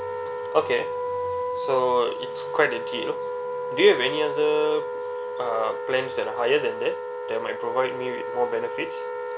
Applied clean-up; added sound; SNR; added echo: none; Wind instrument, woodwind instrument; 4 dB; none.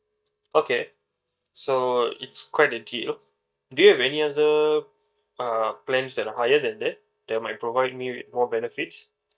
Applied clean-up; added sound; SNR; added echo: neural mask model DeepFilterNet 3.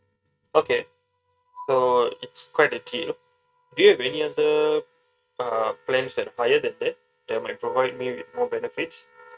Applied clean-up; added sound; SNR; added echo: neural mask model RNNoise.